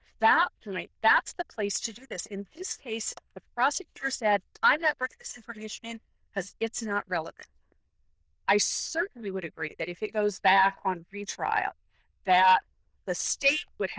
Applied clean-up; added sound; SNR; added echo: neural diffusion model UNIVERSE++.